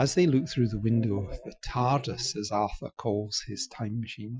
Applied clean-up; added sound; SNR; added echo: classical method Wiener filter.